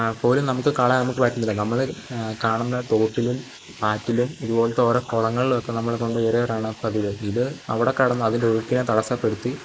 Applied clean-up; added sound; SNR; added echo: neural mask model Resemble Enhance denoiser.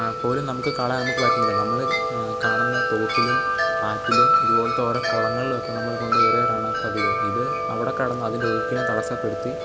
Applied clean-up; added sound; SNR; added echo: none; Wind chime; -4 dB; none.